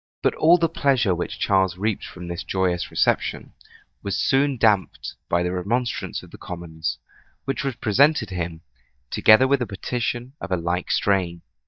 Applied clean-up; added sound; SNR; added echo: neural mask model DeepFilterNet 3.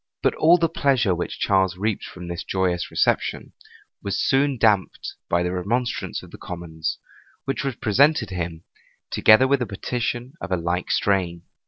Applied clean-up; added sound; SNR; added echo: none; none; none; none.